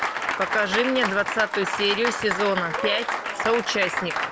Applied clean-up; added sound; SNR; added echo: none; Applause; 2 dB; none.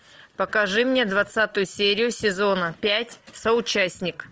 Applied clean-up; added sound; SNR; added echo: none; none; none; none.